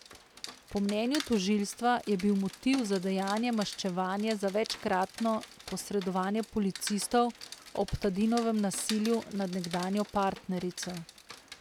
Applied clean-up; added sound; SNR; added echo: none; Rain; 15 dB; none.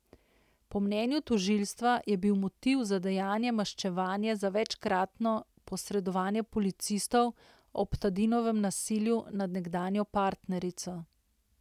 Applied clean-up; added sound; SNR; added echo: none; none; none; none.